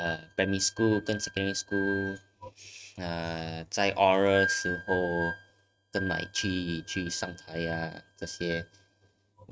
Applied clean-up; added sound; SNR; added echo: neural mask model RNNoise.